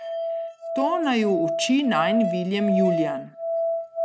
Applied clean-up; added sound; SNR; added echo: none; Musical instrument; 2 dB; none.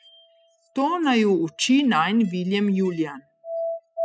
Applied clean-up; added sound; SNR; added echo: classical method spectral subtraction.